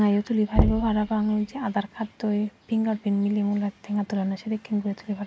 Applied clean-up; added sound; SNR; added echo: none; Knock; 3 dB; none.